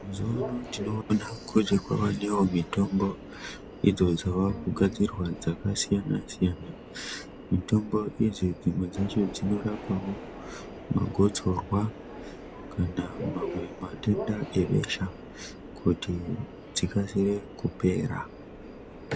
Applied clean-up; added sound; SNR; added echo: none; Subway, metro, underground + Bowed string instrument; 12 dB; none.